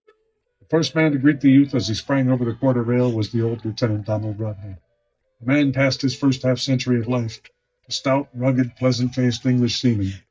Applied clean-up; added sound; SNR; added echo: neural mask model DeepFilterNet 3.